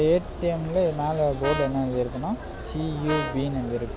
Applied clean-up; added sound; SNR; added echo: none; Brass instrument; 9 dB; none.